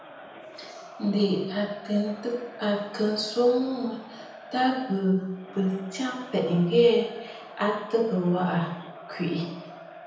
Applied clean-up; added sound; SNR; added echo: none; Crowd; 18 dB; reverberation time 0.9 s.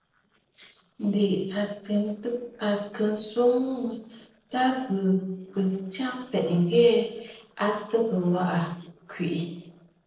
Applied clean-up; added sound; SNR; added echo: neural separator model SepFormer DNS4.